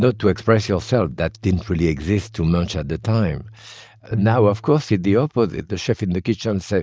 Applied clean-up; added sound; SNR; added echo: neural mask model DeepFilterNet 3.